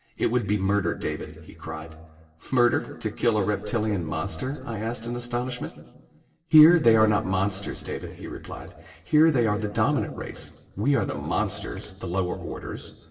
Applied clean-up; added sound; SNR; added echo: neural separator model SepFormer DNS4.